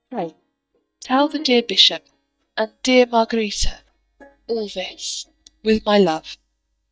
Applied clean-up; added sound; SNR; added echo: neural mask model DeepFilterNet 3.